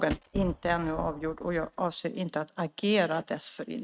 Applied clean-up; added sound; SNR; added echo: neural mask model RNNoise.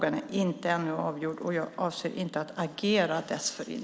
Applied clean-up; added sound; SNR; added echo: none; none; none; none.